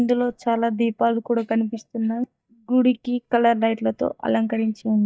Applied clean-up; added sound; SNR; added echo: neural mask model DeepFilterNet 3.